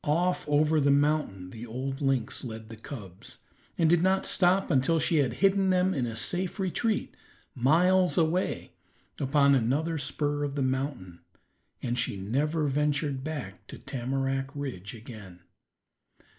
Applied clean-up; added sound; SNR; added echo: neural mask model Resemble Enhance denoiser.